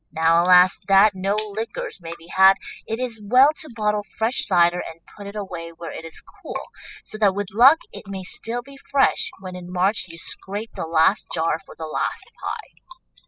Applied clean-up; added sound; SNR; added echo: classical method spectral subtraction.